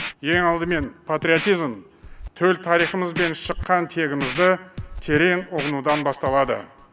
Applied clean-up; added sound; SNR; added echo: none; Scratching (performance technique); 12 dB; none.